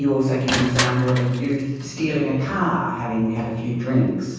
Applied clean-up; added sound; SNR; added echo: none; Crushing; 9 dB; reverberation time 1.1 s.